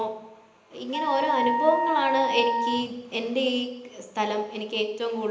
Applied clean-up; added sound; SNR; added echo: none; Wind instrument, woodwind instrument; 2 dB; reverberation time 0.9 s.